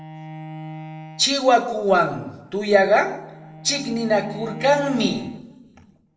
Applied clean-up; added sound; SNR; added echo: none; Bowed string instrument; 16 dB; reverberation time 0.6 s.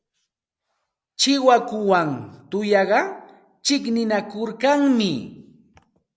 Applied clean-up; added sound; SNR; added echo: none; none; none; none.